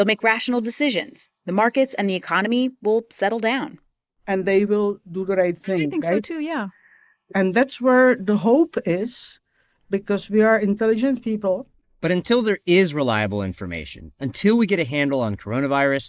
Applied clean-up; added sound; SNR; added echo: neural mask model Resemble Enhance denoiser.